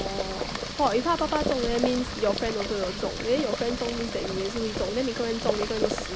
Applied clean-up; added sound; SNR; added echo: none; Boiling; 4 dB; none.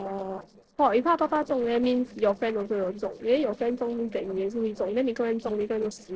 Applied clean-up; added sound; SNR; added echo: neural separator model SepFormer DNS4.